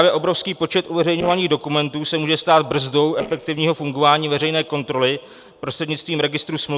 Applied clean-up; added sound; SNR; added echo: neural separator model SepFormer DNS4.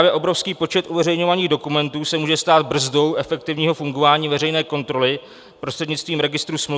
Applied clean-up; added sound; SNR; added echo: none; none; none; none.